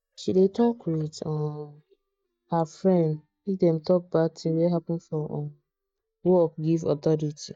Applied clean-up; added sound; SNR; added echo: neural mask model DeepFilterNet 3.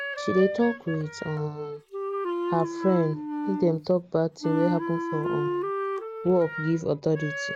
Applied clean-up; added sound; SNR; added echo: none; Wind instrument, woodwind instrument; 4 dB; none.